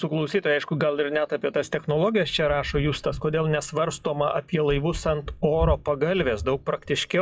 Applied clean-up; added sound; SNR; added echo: classical method WPE with log-MMSE.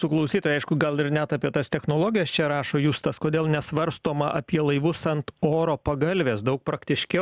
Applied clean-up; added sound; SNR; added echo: none; none; none; none.